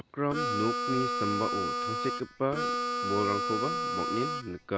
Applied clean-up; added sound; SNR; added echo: none; Harmonica; -1 dB; none.